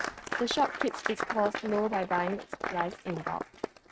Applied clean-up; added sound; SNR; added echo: neural mask model RNNoise.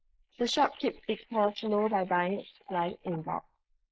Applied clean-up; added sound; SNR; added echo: neural mask model Resemble Enhance denoiser.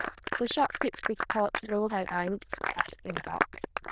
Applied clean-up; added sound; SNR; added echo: neural diffusion model UNIVERSE++.